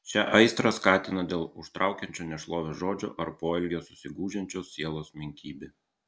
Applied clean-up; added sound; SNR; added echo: none; none; none; none.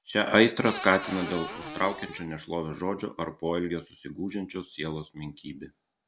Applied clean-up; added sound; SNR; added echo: none; Cupboard open or close / Door; 8 dB; none.